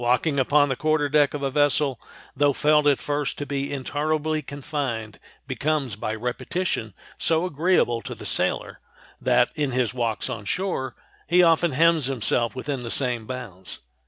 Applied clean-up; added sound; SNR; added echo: none; none; none; none.